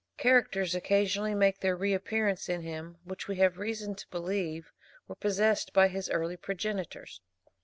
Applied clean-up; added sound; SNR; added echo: none; none; none; none.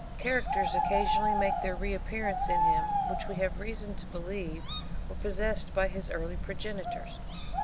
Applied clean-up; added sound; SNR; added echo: none; Bird; -4 dB; none.